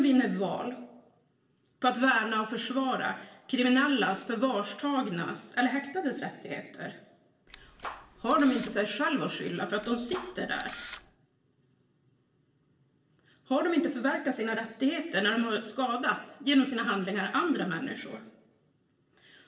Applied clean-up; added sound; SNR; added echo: neural separator model SepFormer DNS4.